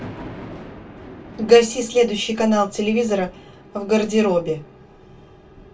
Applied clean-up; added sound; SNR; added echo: none; Thunder; 19 dB; reverberation time 0.2 s.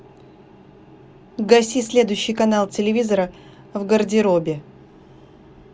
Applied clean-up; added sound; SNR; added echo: none; none; none; none.